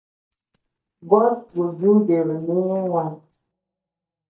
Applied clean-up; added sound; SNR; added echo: neural mask model DeepFilterNet 3.